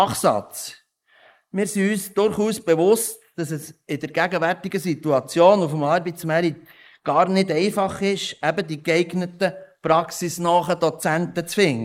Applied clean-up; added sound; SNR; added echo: neural mask model Resemble Enhance denoiser.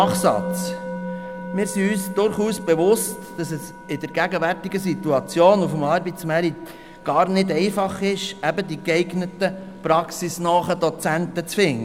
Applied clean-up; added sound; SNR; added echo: none; Musical instrument; 13 dB; none.